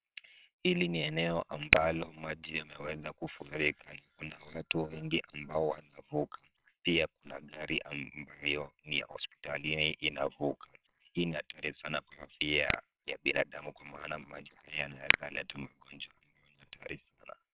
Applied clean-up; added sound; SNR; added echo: neural separator model SepFormer WHAMR!.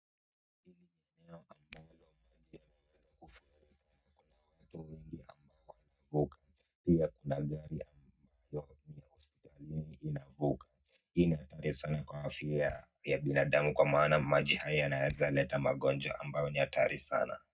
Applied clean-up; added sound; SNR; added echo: neural mask model DeepFilterNet 3.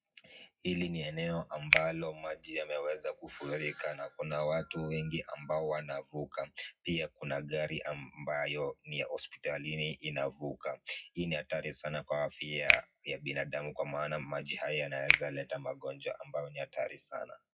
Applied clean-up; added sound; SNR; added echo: classical method WPE with log-MMSE.